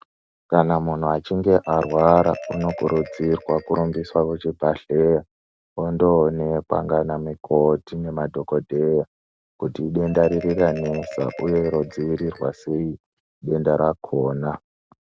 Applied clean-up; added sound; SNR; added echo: none; Marimba, xylophone; 19 dB; none.